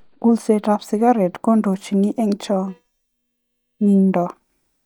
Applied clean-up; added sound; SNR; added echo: neural mask model DeepFilterNet 3.